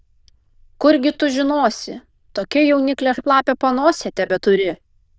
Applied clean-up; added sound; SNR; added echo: neural diffusion model UNIVERSE++.